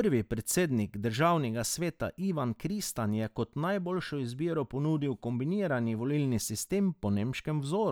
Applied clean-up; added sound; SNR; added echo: none; none; none; none.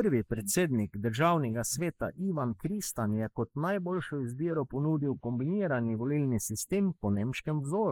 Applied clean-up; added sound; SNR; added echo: neural mask model Resemble Enhance denoiser.